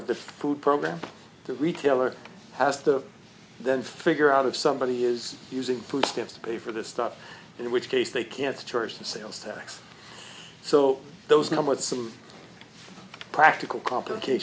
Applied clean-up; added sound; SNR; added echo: none; none; none; none.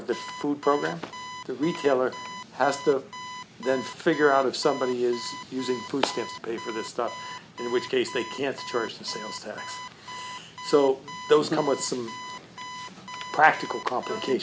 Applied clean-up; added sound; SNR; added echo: none; Alarm; 13 dB; none.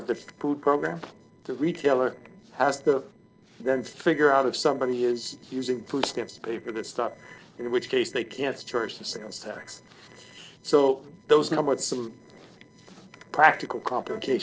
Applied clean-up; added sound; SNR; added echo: neural separator model SepFormer DNS4.